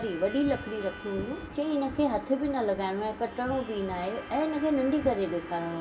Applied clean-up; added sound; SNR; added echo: none; Harmonica; 18 dB; reverberation time 0.1 s.